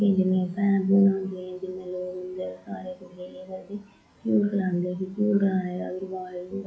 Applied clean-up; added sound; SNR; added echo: classical method WPE with log-MMSE.